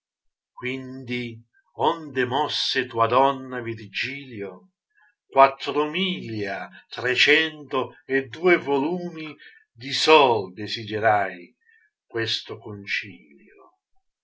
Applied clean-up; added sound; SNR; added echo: none; none; none; none.